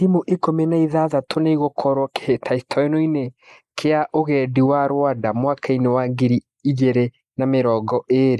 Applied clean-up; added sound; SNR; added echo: neural mask model Resemble Enhance denoiser.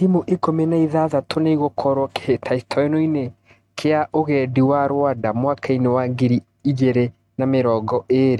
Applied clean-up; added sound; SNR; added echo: neural mask model RNNoise.